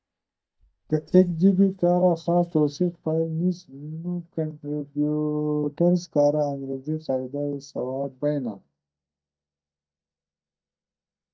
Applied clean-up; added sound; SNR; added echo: neural mask model DeepFilterNet 3.